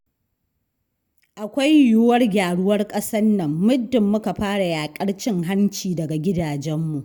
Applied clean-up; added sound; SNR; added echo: none; none; none; none.